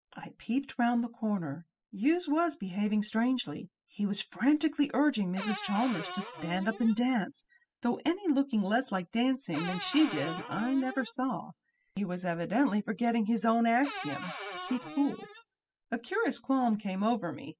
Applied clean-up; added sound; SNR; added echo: classical method spectral subtraction.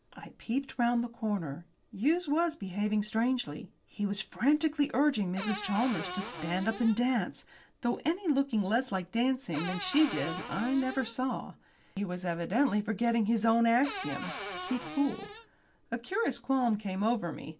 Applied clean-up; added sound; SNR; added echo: none; Cupboard open or close / Door; 9 dB; none.